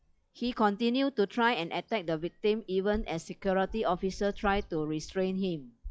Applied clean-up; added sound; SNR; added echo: classical method log-MMSE.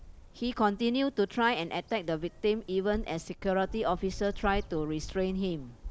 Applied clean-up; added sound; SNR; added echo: none; Bird vocalization, bird call, bird song; 12 dB; none.